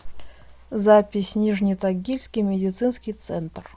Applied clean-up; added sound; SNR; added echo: none; none; none; none.